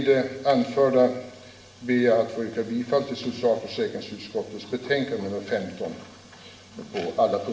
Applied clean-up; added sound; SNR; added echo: none; none; none; reverberation time 0.9 s.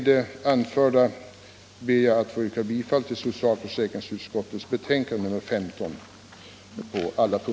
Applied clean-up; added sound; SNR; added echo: none; none; none; none.